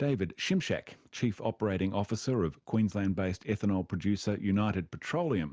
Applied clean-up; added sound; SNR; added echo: none; none; none; none.